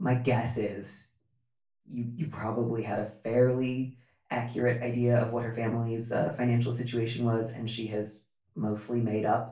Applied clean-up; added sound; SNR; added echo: none; none; none; reverberation time 0.3 s.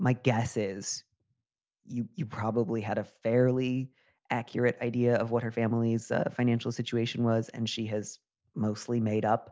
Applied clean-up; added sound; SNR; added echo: none; none; none; none.